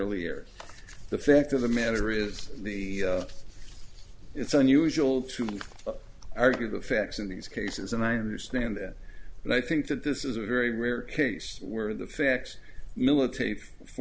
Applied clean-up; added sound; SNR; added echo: none; none; none; none.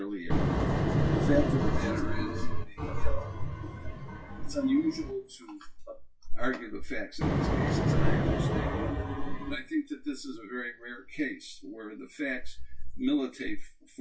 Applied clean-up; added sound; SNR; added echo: classical method WPE with log-MMSE.